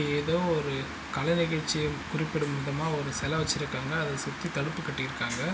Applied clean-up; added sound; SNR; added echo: none; none; none; none.